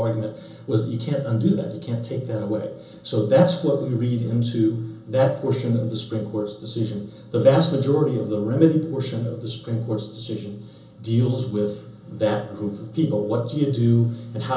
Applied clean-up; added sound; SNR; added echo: none; none; none; reverberation time 0.6 s.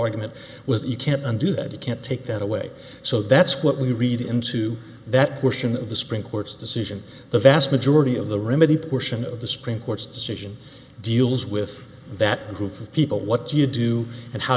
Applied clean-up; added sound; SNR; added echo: none; none; none; none.